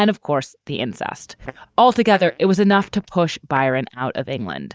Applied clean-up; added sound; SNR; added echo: neural mask model DeepFilterNet 3.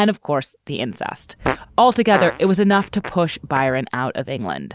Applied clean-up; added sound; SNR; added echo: none; Fart; 11 dB; none.